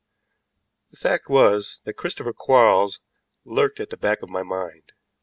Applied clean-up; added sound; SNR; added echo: none; none; none; none.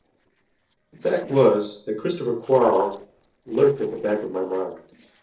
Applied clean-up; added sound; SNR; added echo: neural separator model SepFormer DNS4.